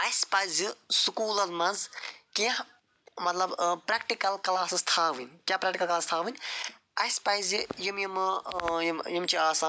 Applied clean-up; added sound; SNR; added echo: none; none; none; none.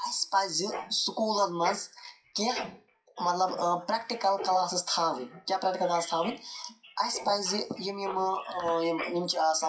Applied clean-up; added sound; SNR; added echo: classical method WPE with log-MMSE.